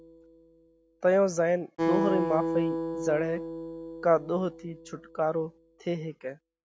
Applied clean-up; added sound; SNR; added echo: none; Acoustic guitar; 5 dB; none.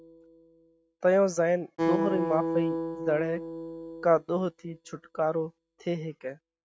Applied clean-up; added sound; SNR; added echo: neural mask model RNNoise.